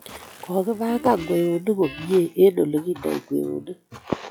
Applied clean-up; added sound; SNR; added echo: classical method log-MMSE.